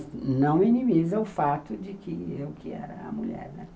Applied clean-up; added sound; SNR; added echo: none; none; none; none.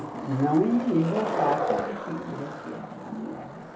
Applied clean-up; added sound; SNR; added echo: none; Skateboard; 5 dB; reverberation time 0.3 s.